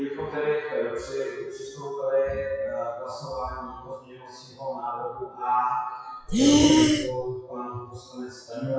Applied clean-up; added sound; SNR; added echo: classical method WPE with log-MMSE.